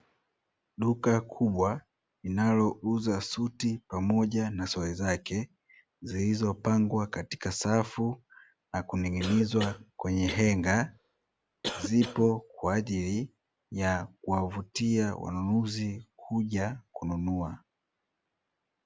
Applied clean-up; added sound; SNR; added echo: none; Cough; 11 dB; none.